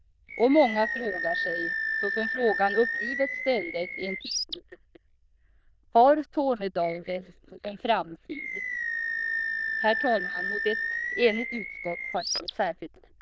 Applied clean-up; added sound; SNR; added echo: neural diffusion model UNIVERSE++.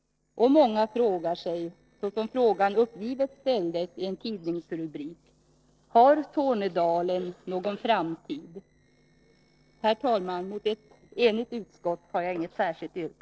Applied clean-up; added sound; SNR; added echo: neural separator model SepFormer DNS4.